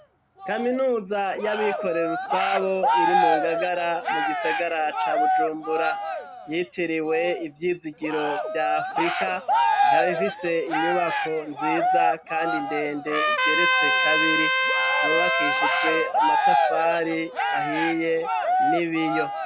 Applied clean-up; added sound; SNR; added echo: none; Trumpet + Cheering; -3 dB; none.